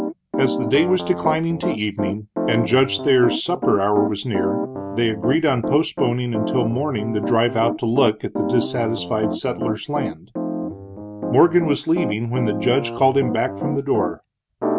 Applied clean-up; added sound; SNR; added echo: none; Piano; 5 dB; none.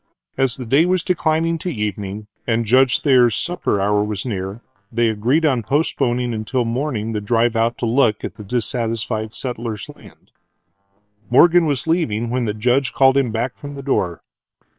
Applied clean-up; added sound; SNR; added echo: neural separator model SepFormer WHAM!.